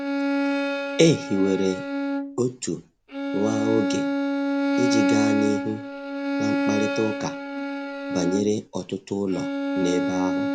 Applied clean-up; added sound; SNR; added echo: none; Bowed string instrument; -1 dB; none.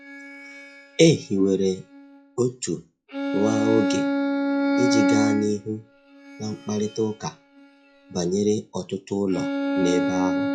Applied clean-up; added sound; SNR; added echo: classical method log-MMSE.